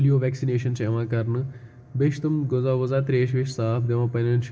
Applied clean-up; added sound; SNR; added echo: none; none; none; reverberation time 2.3 s.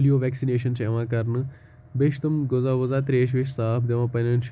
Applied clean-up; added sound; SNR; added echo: none; none; none; none.